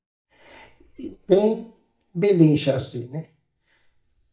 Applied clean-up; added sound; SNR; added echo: neural mask model DeepFilterNet 3.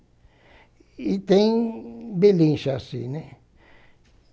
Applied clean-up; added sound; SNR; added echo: none; none; none; none.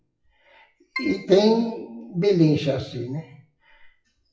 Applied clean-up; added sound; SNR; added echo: classical method WPE with log-MMSE.